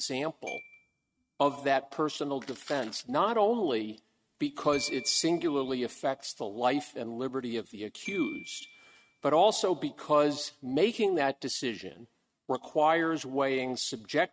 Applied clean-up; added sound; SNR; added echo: neural mask model RNNoise.